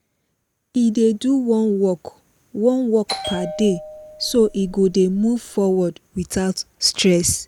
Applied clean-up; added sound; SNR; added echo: none; Bell; 13 dB; none.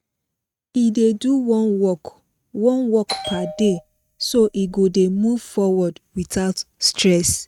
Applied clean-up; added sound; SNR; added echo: neural mask model RNNoise.